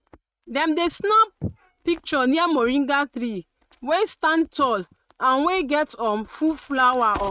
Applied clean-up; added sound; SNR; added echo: neural mask model RNNoise.